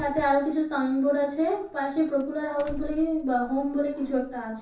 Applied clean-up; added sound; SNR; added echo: none; Doorbell; 17 dB; reverberation time 0.6 s.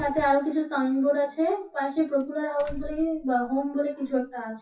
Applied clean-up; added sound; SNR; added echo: classical method WPE with log-MMSE.